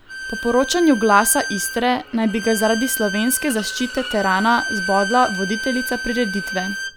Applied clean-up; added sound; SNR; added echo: none; Bowed string instrument; 8 dB; none.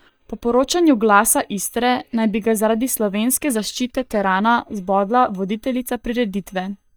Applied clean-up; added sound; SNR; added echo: neural mask model DeepFilterNet 3.